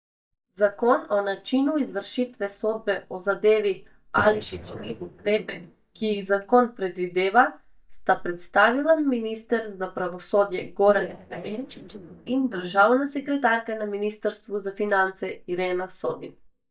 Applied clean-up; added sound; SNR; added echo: neural mask model DeepFilterNet 3.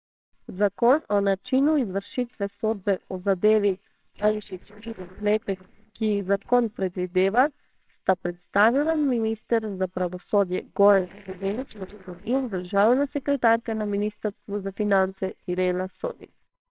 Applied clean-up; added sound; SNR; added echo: neural separator model SepFormer WHAMR!.